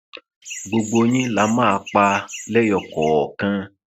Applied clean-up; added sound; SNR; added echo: neural mask model RNNoise.